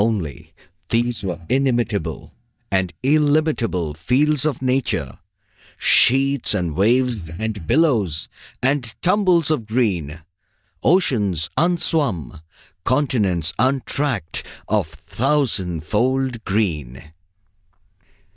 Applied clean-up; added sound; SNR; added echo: neural mask model DeepFilterNet 3.